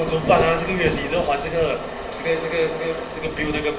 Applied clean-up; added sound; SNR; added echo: none; none; none; reverberation time 1.6 s.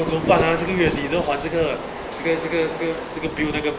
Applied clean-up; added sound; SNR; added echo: none; none; none; none.